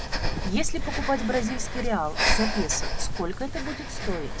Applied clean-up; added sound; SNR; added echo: none; Breathing; -3 dB; none.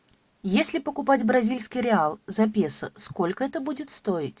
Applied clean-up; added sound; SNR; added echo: none; none; none; none.